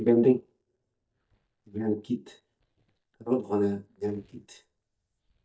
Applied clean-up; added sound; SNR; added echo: neural mask model DeepFilterNet 3.